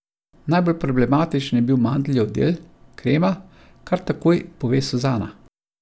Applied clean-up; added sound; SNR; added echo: none; none; none; none.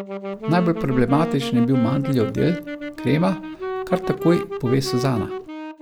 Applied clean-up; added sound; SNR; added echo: none; Wind instrument, woodwind instrument; 7 dB; none.